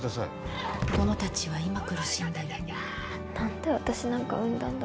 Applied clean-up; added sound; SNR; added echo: none; Door / Car; 16 dB; none.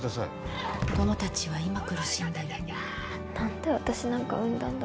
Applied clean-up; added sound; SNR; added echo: none; none; none; none.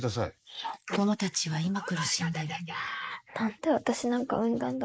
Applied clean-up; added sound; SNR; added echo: neural mask model Resemble Enhance denoiser.